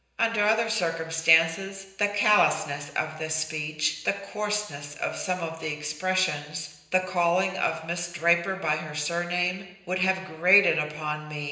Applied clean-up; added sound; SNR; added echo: none; none; none; reverberation time 0.9 s.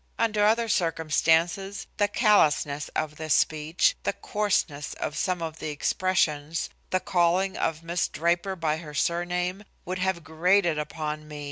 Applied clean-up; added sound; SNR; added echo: none; none; none; none.